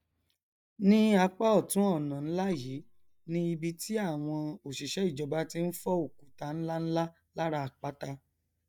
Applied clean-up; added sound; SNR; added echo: neural mask model DeepFilterNet 3.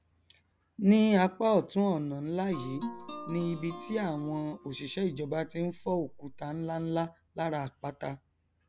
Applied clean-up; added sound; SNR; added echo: none; Guitar; 14 dB; none.